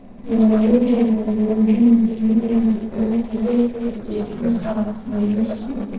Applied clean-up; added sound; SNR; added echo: neural separator model SepFormer DNS4.